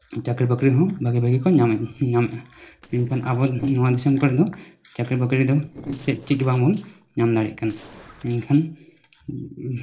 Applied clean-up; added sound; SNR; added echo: neural separator model SepFormer DNS4.